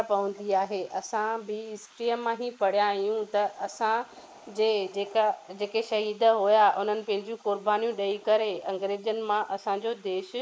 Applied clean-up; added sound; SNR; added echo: neural mask model Resemble Enhance denoiser.